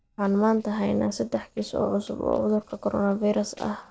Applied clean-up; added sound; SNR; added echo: neural separator model SepFormer DNS4.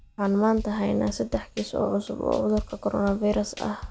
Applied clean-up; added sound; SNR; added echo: none; Drum / Drum kit; 15 dB; none.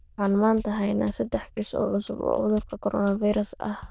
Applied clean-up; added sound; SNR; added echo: neural diffusion model UNIVERSE++.